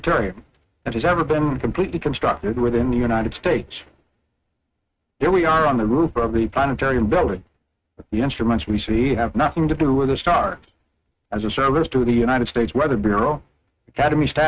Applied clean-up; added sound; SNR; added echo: neural mask model RNNoise.